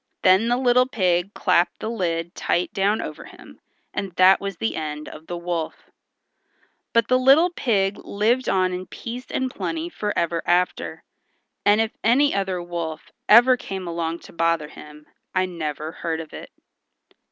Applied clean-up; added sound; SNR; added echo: none; none; none; none.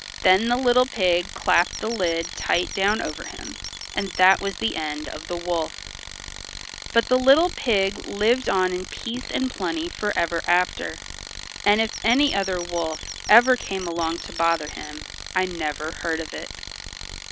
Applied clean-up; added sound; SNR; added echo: none; Squeak / Chirp, tweet + Tools; 11 dB; none.